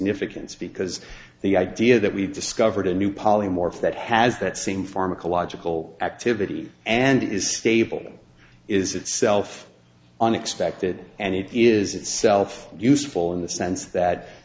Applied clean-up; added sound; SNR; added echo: none; none; none; none.